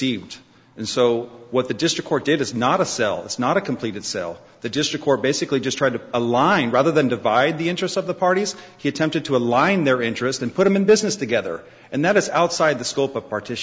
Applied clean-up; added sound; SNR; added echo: none; none; none; none.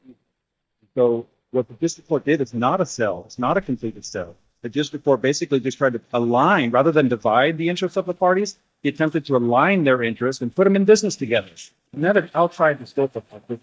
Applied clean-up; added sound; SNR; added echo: neural mask model DeepFilterNet 3.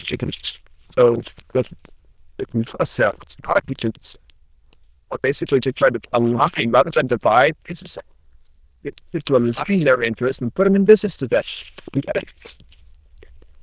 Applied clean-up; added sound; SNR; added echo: neural diffusion model UNIVERSE++.